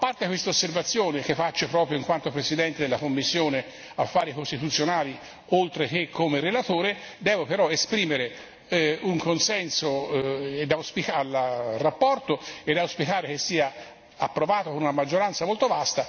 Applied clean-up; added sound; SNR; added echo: none; none; none; none.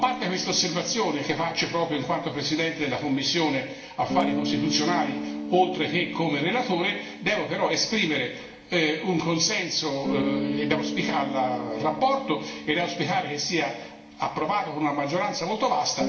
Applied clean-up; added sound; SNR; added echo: none; Guitar; 8 dB; reverberation time 0.8 s.